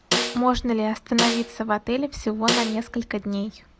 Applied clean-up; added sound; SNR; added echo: none; Snare drum; 4 dB; none.